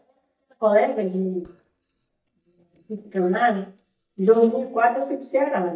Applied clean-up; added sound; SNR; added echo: neural mask model DeepFilterNet 3.